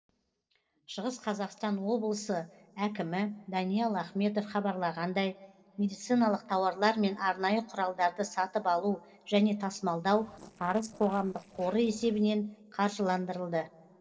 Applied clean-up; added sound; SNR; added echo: neural separator model SepFormer DNS4.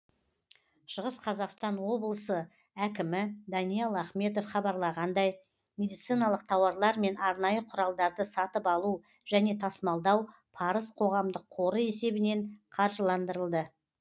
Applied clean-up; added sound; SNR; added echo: none; none; none; none.